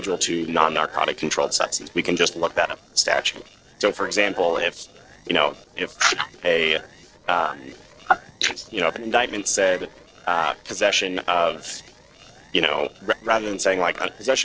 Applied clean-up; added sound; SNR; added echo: neural separator model SepFormer DNS4.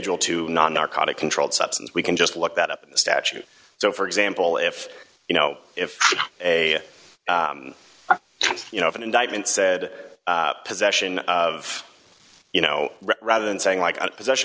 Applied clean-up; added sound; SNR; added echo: none; none; none; none.